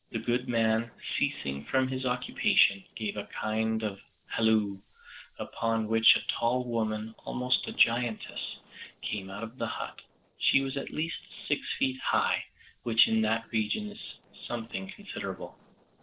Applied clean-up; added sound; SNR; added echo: neural separator model SepFormer DNS4.